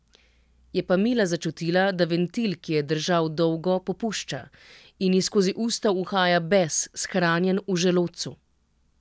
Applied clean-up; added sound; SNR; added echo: none; none; none; none.